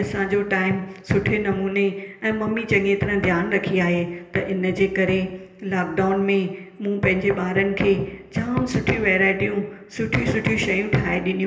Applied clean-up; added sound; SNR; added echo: none; none; none; reverberation time 1.4 s.